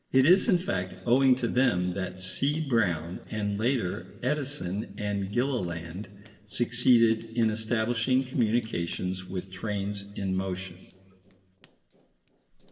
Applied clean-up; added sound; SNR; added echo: neural separator model SepFormer DNS4.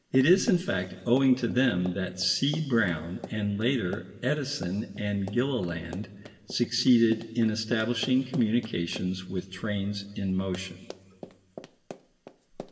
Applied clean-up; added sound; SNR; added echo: none; Run; 19 dB; reverberation time 2.0 s.